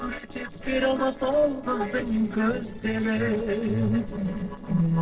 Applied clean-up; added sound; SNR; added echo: neural separator model SepFormer DNS4.